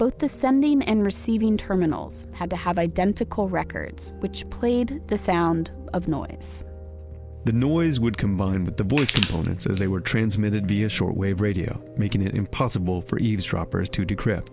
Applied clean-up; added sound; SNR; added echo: none; Crushing; 9 dB; none.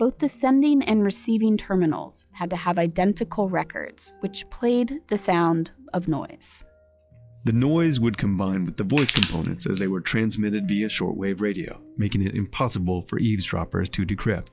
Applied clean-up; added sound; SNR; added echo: classical method log-MMSE.